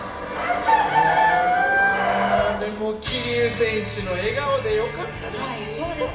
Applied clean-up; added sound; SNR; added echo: none; Chicken, rooster; -1 dB; reverberation time 1.2 s.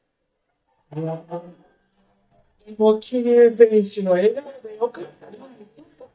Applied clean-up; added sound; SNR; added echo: neural mask model DeepFilterNet 3.